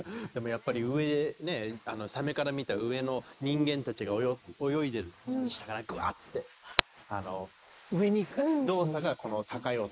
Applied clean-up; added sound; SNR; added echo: neural mask model Resemble Enhance denoiser.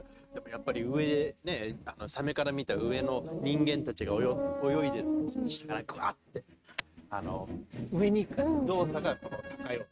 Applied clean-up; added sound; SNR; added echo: neural mask model RNNoise.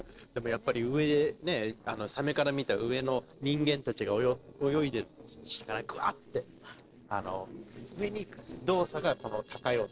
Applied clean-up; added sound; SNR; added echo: neural separator model SepFormer DNS4.